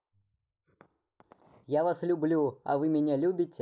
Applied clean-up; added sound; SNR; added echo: none; none; none; none.